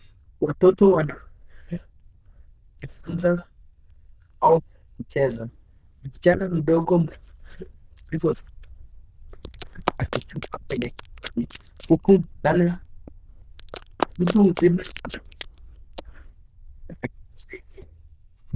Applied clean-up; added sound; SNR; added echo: neural diffusion model UNIVERSE++.